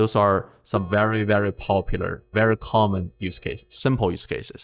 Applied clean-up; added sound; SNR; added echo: neural mask model DeepFilterNet 3.